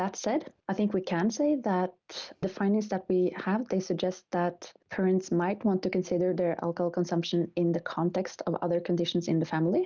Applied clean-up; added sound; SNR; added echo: none; none; none; none.